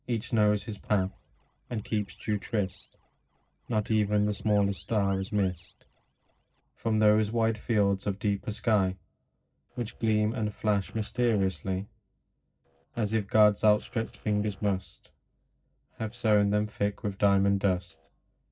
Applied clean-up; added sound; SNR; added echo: neural separator model SepFormer DNS4.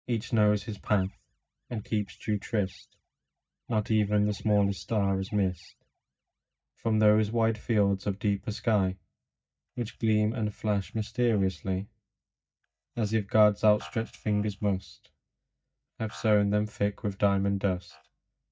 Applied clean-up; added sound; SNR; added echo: neural mask model DeepFilterNet 3.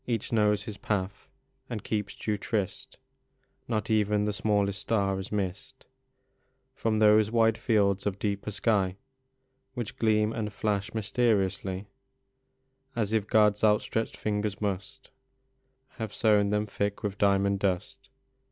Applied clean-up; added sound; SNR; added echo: none; none; none; none.